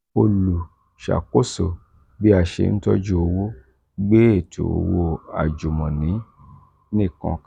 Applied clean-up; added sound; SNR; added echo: none; none; none; none.